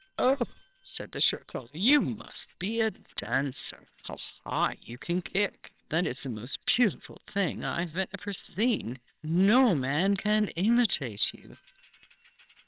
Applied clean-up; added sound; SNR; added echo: neural separator model SepFormer WHAMR!.